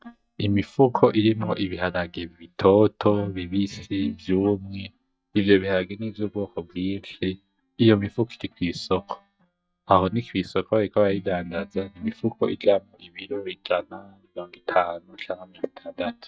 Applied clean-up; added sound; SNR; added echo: neural mask model DeepFilterNet 3.